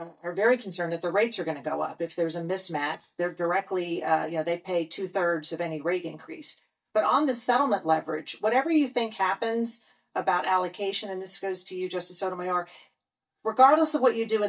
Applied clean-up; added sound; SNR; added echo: neural mask model DeepFilterNet 3.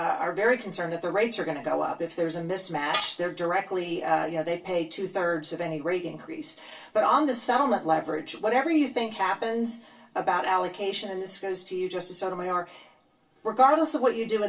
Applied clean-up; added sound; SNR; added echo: none; Tools; 13 dB; reverberation time 0.2 s.